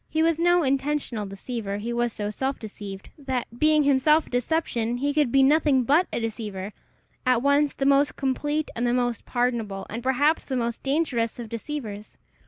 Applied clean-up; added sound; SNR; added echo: none; none; none; none.